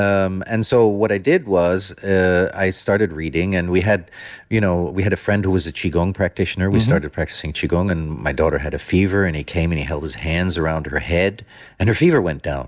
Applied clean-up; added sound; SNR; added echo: none; none; none; none.